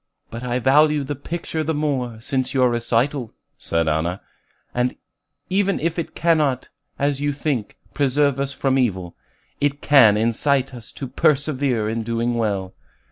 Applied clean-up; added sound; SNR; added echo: none; none; none; none.